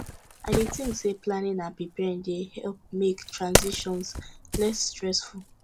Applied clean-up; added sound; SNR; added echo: none; Wood; 2 dB; none.